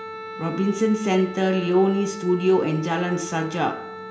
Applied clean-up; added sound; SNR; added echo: none; Wind instrument, woodwind instrument; 13 dB; none.